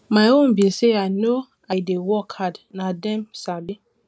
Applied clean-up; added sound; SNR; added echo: none; none; none; none.